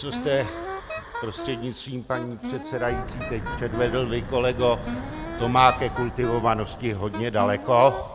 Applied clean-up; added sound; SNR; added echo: none; Wind instrument, woodwind instrument + Wind / Breathing; 8 dB; none.